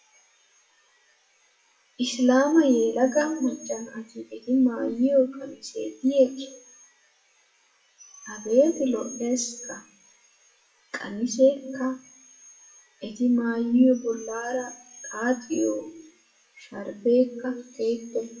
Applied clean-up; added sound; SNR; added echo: classical method WPE with log-MMSE.